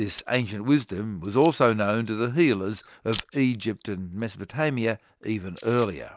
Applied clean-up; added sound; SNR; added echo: neural mask model Resemble Enhance denoiser.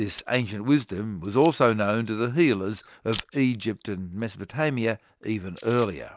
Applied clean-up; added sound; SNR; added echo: none; Tambourine + Chewing, mastication; 19 dB; none.